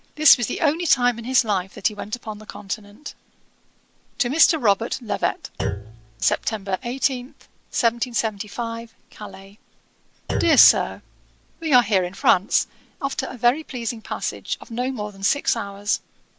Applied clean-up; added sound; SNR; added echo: none; Thump, thud; 11 dB; none.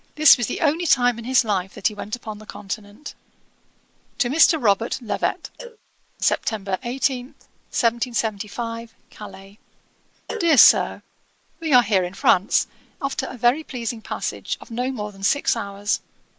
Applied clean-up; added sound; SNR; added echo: neural mask model Resemble Enhance denoiser.